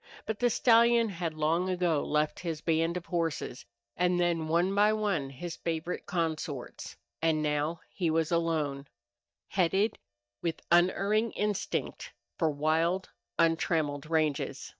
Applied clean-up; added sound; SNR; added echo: neural mask model DeepFilterNet 3.